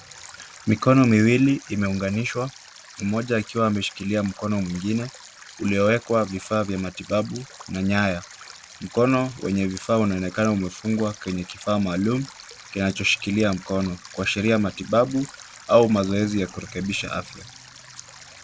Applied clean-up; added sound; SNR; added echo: none; Stream; 20 dB; none.